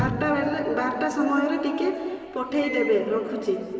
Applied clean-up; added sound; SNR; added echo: none; Microwave oven; 12 dB; reverberation time 2.8 s.